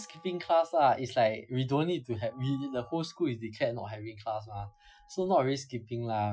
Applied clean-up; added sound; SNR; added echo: classical method Wiener filter.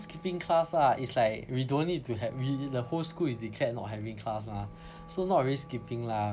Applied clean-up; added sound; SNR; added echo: none; Wind instrument, woodwind instrument; 20 dB; none.